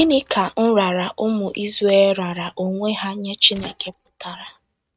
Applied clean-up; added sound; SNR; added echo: neural mask model RNNoise.